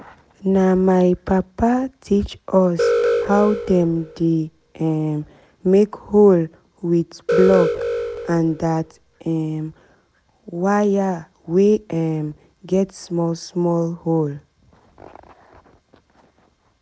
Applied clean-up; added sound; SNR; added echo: none; Alarm; 3 dB; none.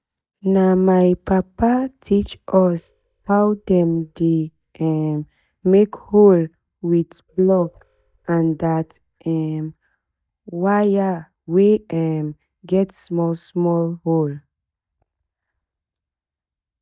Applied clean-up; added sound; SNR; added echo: neural mask model DeepFilterNet 3.